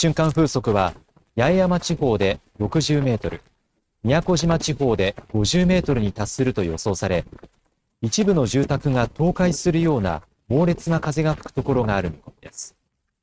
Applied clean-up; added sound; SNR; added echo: neural mask model RNNoise.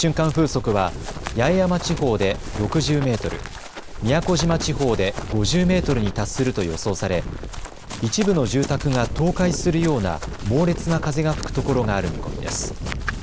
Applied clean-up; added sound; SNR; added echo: none; Run; 15 dB; none.